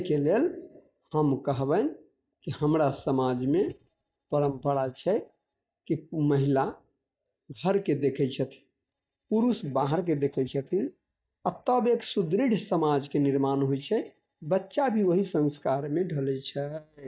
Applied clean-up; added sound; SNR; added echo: neural mask model DeepFilterNet 3.